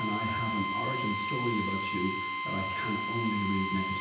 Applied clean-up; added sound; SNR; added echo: none; Drill; -1 dB; reverberation time 0.9 s.